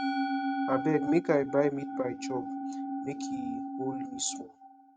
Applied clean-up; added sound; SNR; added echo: neural mask model RNNoise.